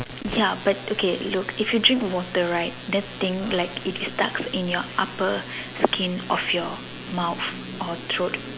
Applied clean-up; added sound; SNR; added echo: none; none; none; none.